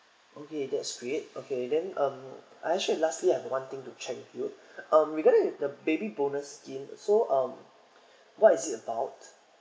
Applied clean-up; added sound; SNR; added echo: none; none; none; none.